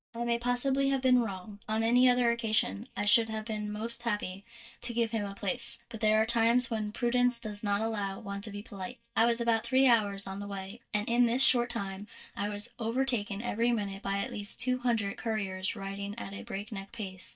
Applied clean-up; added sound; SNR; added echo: neural mask model DeepFilterNet 3.